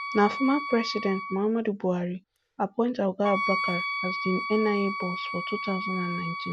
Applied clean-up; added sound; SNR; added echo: none; Wind instrument, woodwind instrument; 6 dB; none.